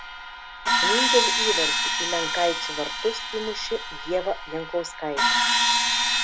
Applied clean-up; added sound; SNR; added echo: none; Crash cymbal; -5 dB; none.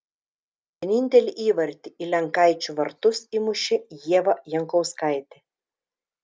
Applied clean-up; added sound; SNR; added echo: none; none; none; none.